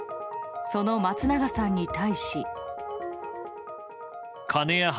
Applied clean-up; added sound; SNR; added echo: none; none; none; none.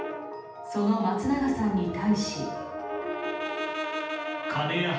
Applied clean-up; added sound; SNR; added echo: none; Brass instrument; 7 dB; reverberation time 0.8 s.